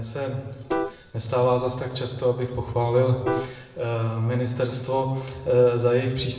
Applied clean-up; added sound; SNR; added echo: none; Piano; 11 dB; reverberation time 1.0 s.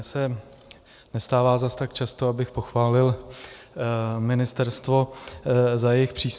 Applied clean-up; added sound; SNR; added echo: none; none; none; none.